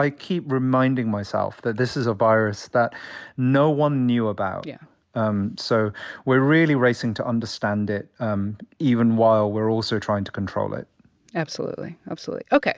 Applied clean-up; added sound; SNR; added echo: none; none; none; none.